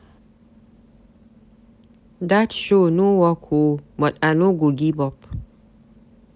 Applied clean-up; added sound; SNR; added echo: none; none; none; none.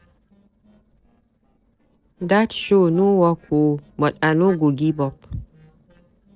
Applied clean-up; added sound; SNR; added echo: neural separator model SepFormer DNS4.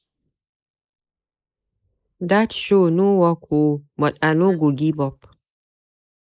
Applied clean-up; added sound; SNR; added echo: neural mask model Resemble Enhance denoiser.